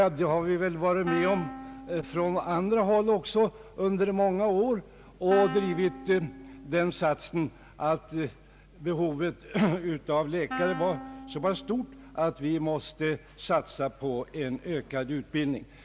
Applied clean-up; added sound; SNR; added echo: none; Wind instrument, woodwind instrument; 13 dB; none.